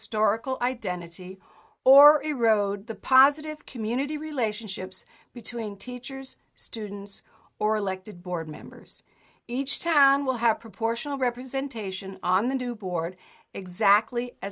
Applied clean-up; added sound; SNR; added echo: neural mask model Resemble Enhance denoiser.